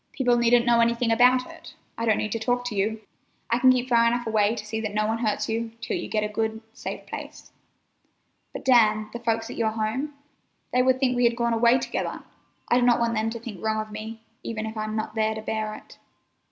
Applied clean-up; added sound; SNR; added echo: none; none; none; none.